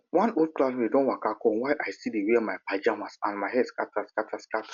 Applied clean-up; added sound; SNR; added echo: none; none; none; none.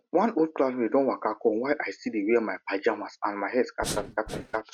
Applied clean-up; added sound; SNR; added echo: neural mask model RNNoise.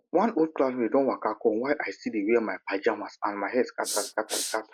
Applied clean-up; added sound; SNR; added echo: neural mask model Resemble Enhance denoiser.